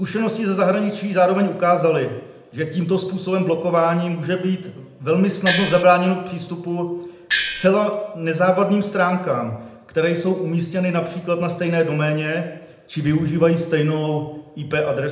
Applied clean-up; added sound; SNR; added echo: none; Gong; 2 dB; reverberation time 0.7 s.